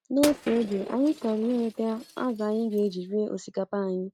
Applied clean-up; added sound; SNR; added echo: neural mask model RNNoise.